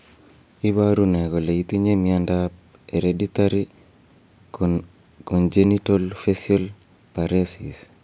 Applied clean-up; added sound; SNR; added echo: none; none; none; none.